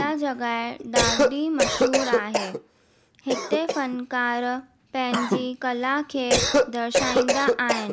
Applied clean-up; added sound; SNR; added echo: none; Cough; -2 dB; none.